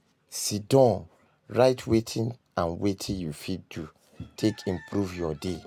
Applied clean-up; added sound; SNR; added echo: none; none; none; none.